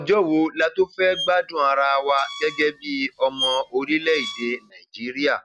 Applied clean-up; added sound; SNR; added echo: none; Squeak; 11 dB; none.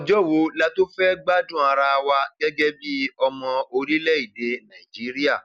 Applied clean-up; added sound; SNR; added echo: none; none; none; none.